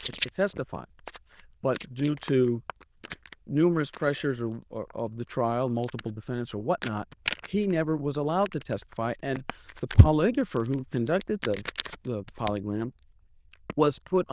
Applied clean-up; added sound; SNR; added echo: neural diffusion model UNIVERSE++.